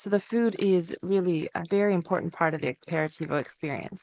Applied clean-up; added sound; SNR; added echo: neural mask model Resemble Enhance denoiser.